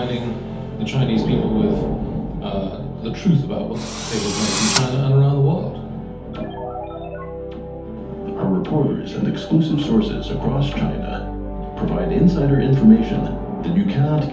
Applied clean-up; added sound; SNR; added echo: none; Drill; 5 dB; reverberation time 0.6 s.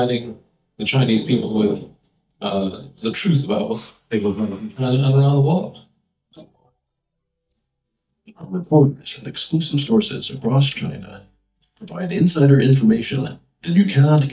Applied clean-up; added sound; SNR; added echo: neural mask model DeepFilterNet 3.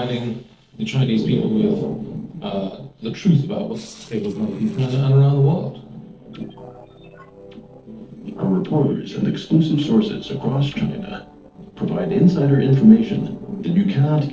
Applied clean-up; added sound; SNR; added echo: neural separator model SepFormer DNS4.